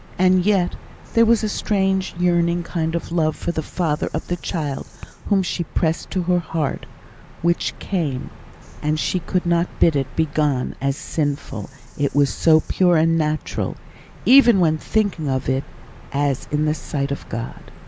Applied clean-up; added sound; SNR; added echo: none; Bird vocalization, bird call, bird song; 18 dB; none.